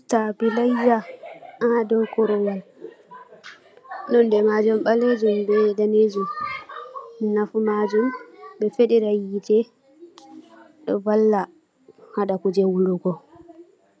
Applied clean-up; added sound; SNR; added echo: none; none; none; none.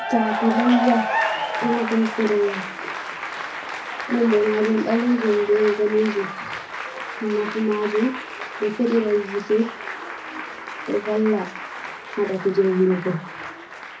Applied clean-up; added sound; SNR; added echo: none; Applause / Cheering; 7 dB; reverberation time 0.4 s.